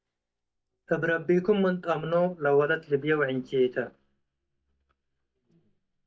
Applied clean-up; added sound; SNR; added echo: neural mask model DeepFilterNet 3.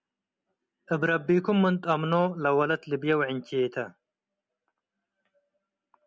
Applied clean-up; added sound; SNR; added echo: none; none; none; none.